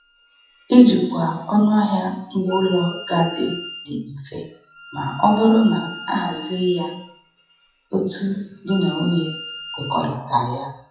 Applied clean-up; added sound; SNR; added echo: classical method WPE with log-MMSE.